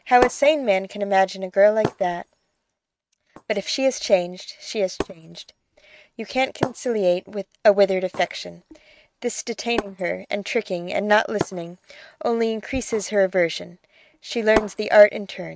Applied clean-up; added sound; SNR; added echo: neural mask model RNNoise.